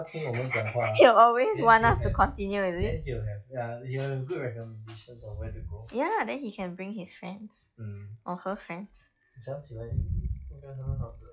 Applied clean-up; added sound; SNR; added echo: classical method log-MMSE.